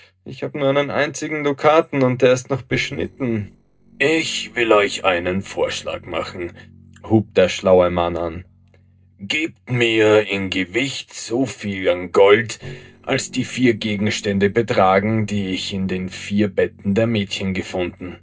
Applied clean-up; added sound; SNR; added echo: neural separator model SepFormer DNS4.